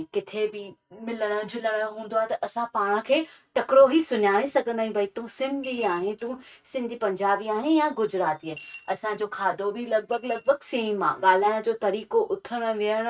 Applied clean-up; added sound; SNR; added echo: neural mask model RNNoise.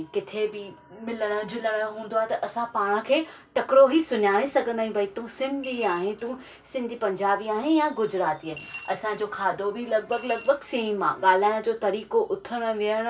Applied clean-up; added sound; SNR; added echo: none; Coin (dropping) / Glass; 18 dB; none.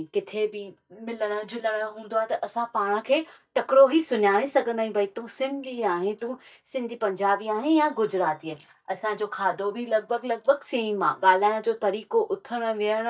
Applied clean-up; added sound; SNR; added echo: neural mask model DeepFilterNet 3.